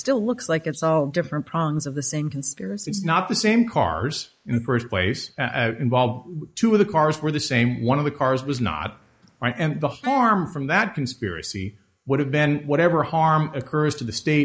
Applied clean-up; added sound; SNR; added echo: neural mask model Resemble Enhance denoiser.